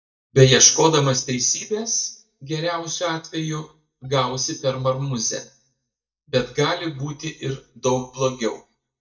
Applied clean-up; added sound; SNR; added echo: neural mask model DeepFilterNet 3.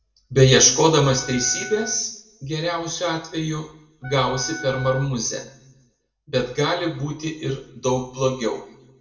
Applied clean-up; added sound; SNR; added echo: none; Wind instrument, woodwind instrument; 15 dB; reverberation time 0.6 s.